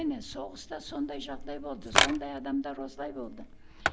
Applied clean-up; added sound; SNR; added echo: none; Telephone; -2 dB; none.